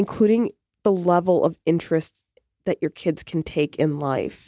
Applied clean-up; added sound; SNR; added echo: none; none; none; none.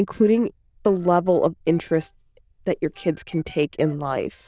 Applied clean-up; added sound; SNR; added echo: neural diffusion model UNIVERSE++.